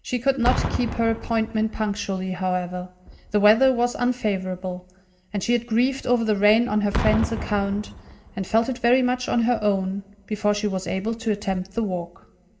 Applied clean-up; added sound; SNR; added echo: none; Boom; 11 dB; reverberation time 0.4 s.